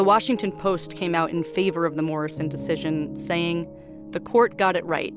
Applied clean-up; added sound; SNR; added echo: none; none; none; none.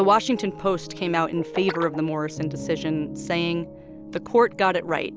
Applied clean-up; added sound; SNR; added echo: none; Guitar; 17 dB; none.